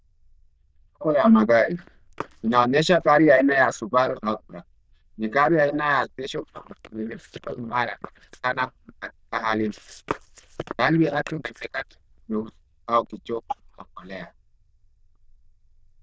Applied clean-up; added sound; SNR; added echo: neural diffusion model UNIVERSE++.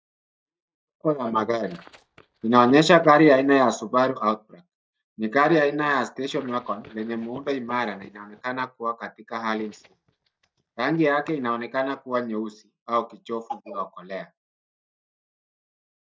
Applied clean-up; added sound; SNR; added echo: neural mask model DeepFilterNet 3.